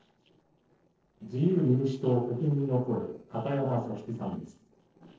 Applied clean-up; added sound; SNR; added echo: neural separator model SepFormer DNS4.